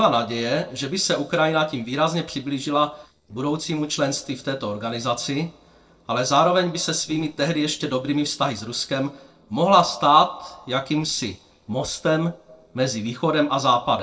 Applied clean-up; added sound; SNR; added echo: neural separator model SepFormer DNS4.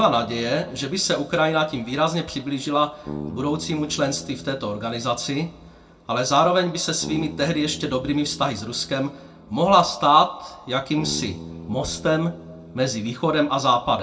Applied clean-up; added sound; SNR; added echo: none; Bass guitar; 16 dB; reverberation time 0.2 s.